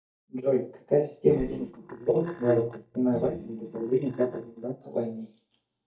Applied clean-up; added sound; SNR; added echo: neural mask model DeepFilterNet 3.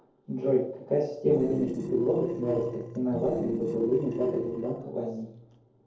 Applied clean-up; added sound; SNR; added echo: neural separator model SepFormer DNS4.